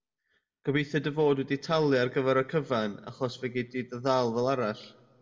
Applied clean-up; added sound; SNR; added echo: none; none; none; reverberation time 0.8 s.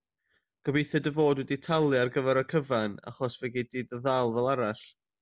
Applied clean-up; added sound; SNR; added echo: none; none; none; none.